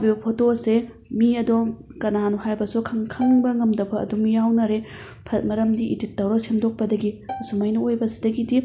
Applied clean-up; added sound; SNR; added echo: none; Bowed string instrument; 16 dB; none.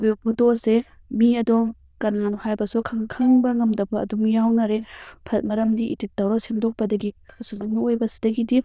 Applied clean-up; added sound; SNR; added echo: neural diffusion model UNIVERSE++.